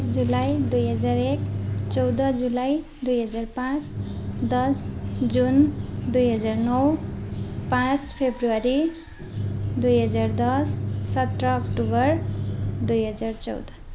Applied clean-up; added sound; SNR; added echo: none; none; none; none.